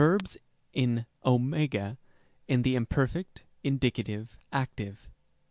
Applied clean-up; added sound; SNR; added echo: none; none; none; none.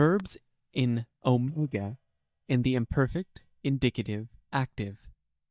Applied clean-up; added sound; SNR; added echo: neural mask model DeepFilterNet 3.